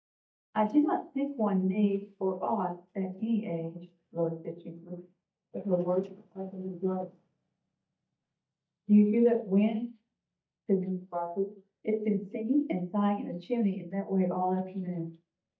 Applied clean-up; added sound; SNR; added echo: neural mask model DeepFilterNet 3.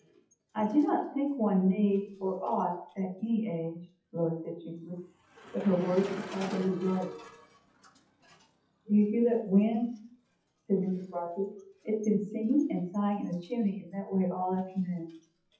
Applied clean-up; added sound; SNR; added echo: classical method WPE with log-MMSE.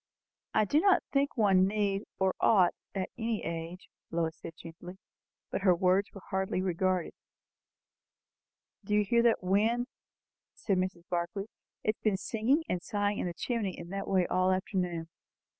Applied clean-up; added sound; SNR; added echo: none; none; none; none.